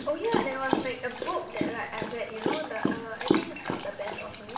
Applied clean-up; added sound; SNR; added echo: none; Dog; -2 dB; reverberation time 0.9 s.